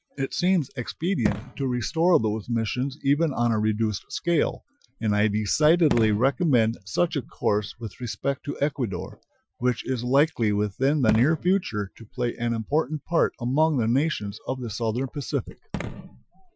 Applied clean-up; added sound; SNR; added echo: classical method Wiener filter.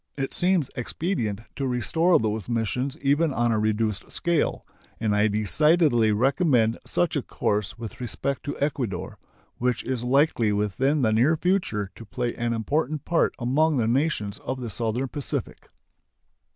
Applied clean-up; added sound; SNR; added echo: none; none; none; none.